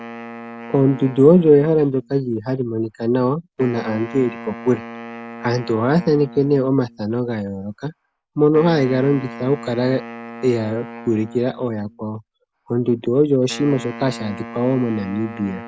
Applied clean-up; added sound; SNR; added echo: none; Wind instrument, woodwind instrument; 16 dB; none.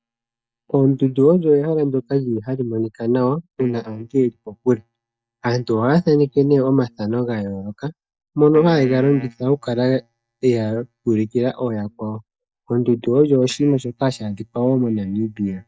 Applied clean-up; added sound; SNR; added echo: neural mask model DeepFilterNet 3.